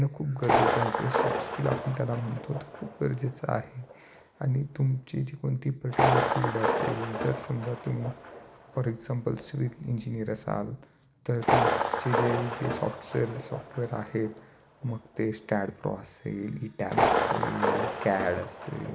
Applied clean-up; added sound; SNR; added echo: none; Thunder; 0 dB; none.